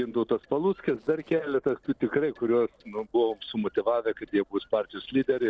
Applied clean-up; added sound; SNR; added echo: neural separator model SepFormer DNS4.